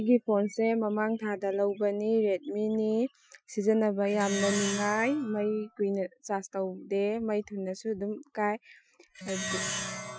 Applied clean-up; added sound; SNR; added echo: classical method Wiener filter.